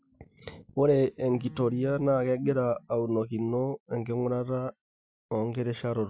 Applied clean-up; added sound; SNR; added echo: classical method Wiener filter.